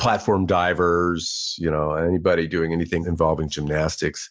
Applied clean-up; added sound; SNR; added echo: none; none; none; none.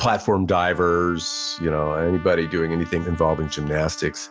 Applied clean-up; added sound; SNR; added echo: none; Trumpet; 19 dB; none.